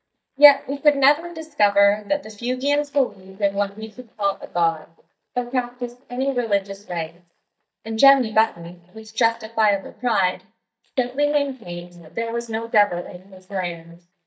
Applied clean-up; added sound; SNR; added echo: neural mask model DeepFilterNet 3.